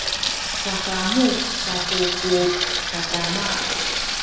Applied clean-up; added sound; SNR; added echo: none; Sink (filling or washing) / Water tap, faucet; -1 dB; reverberation time 1.1 s.